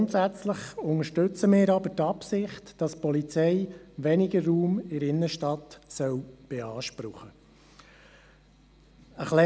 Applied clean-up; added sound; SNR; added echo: none; none; none; none.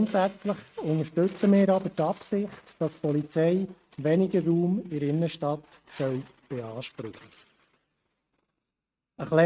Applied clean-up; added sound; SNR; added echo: neural mask model RNNoise.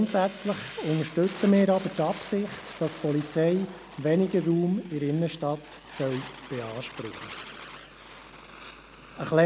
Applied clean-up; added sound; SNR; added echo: none; Fire; 16 dB; none.